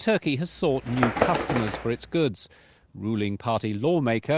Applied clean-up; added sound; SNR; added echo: none; Bird; 4 dB; none.